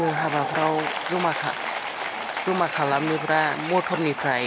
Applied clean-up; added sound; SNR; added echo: none; Applause / Crowd; 4 dB; none.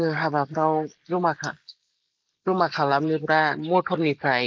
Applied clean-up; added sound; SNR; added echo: neural mask model Resemble Enhance denoiser.